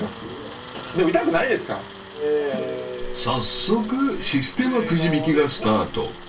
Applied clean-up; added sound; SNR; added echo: none; Tools; 15 dB; reverberation time 0.2 s.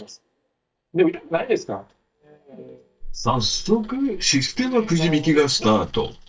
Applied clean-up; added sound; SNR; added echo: neural mask model DeepFilterNet 3.